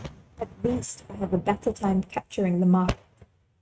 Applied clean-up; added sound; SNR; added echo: neural mask model RNNoise.